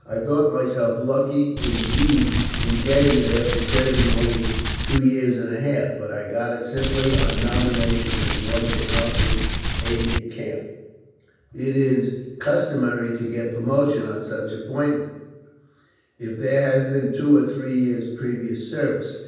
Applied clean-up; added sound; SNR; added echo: none; Crumpling, crinkling; -2 dB; reverberation time 1.2 s.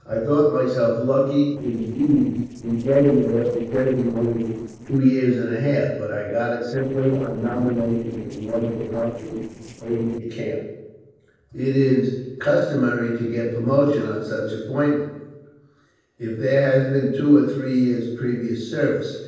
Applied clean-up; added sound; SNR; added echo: neural separator model SepFormer DNS4.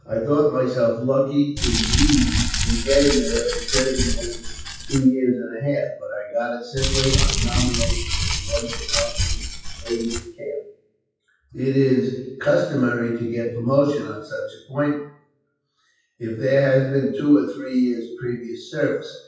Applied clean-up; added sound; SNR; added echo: classical method WPE with log-MMSE.